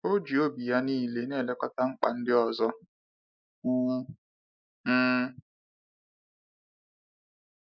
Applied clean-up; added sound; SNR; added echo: neural mask model Resemble Enhance denoiser.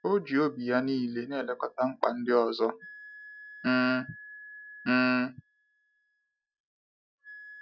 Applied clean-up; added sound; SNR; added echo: classical method log-MMSE.